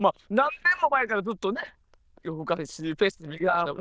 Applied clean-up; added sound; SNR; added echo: neural diffusion model UNIVERSE++.